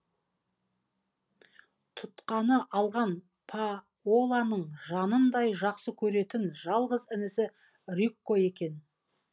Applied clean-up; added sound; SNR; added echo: none; none; none; none.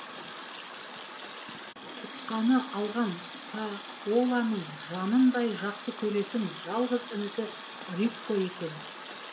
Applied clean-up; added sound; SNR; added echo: none; Water tap, faucet; 12 dB; reverberation time 0.4 s.